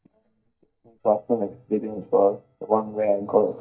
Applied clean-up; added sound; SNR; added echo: neural mask model DeepFilterNet 3.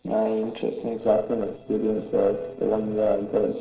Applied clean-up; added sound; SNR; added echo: neural separator model SepFormer DNS4.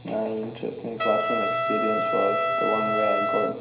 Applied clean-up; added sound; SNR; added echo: none; Trumpet; -2 dB; reverberation time 0.9 s.